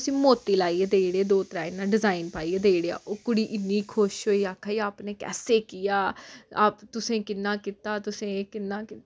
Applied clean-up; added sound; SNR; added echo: none; none; none; none.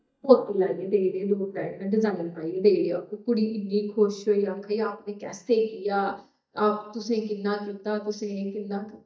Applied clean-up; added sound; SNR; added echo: neural mask model DeepFilterNet 3.